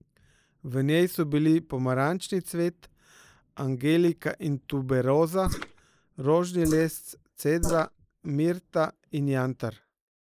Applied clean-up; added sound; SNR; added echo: neural mask model Resemble Enhance denoiser.